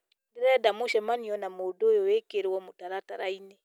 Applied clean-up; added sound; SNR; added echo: none; none; none; none.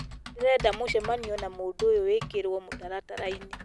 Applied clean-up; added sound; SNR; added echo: none; Typing; 13 dB; none.